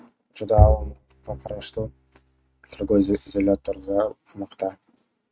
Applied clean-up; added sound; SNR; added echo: neural mask model RNNoise.